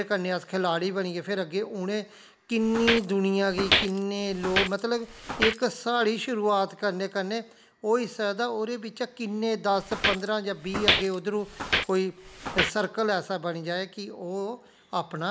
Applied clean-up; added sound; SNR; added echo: none; Walk, footsteps; 2 dB; none.